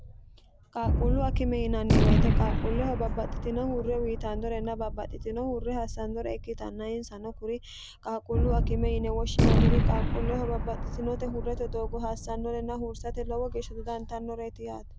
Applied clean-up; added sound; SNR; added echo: none; Gunshot, gunfire; -5 dB; none.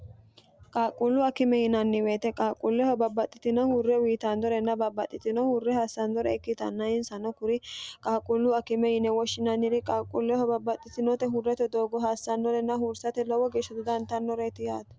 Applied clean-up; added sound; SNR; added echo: none; none; none; none.